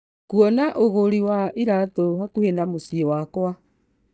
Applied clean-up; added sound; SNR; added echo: neural mask model DeepFilterNet 3.